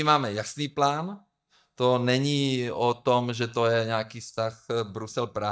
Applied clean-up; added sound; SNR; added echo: neural mask model DeepFilterNet 3.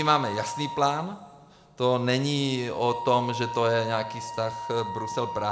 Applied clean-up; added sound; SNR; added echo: none; Wind instrument, woodwind instrument; 9 dB; reverberation time 1.9 s.